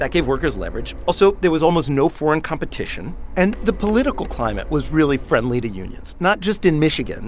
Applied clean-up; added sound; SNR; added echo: none; Printer; 11 dB; none.